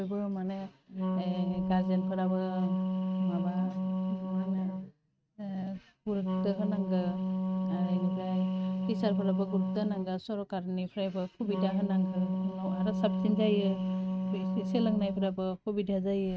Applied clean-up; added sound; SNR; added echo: neural mask model RNNoise.